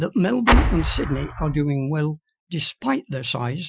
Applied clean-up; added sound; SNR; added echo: classical method Wiener filter.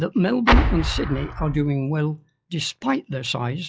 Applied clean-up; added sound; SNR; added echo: classical method log-MMSE.